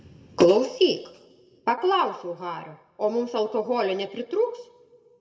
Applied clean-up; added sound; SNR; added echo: none; none; none; reverberation time 0.9 s.